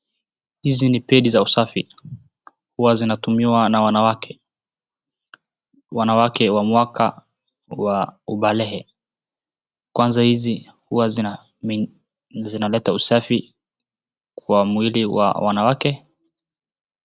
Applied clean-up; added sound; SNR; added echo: none; none; none; none.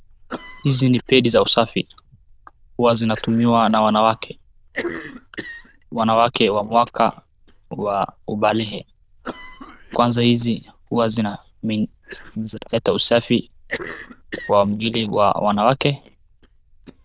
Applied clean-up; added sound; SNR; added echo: neural diffusion model UNIVERSE++.